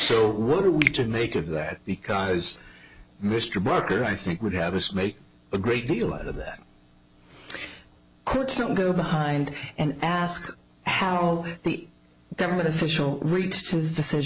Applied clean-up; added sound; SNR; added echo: none; Finger snapping; 6 dB; none.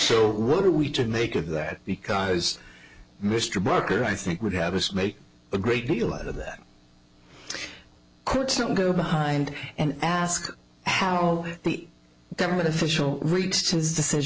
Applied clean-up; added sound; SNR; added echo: none; none; none; none.